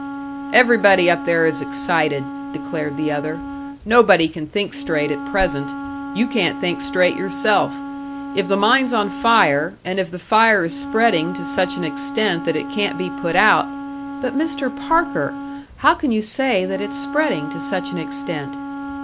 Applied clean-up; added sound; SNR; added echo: none; Wind instrument, woodwind instrument; 9 dB; none.